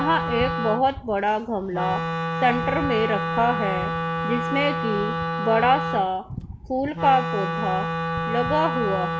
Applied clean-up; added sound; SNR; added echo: none; Wind instrument, woodwind instrument; 3 dB; none.